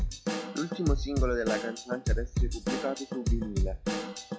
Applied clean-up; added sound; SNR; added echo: classical method log-MMSE.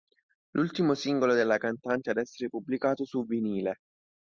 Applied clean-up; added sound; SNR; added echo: none; none; none; none.